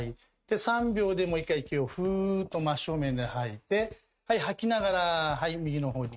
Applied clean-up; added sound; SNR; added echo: neural mask model RNNoise.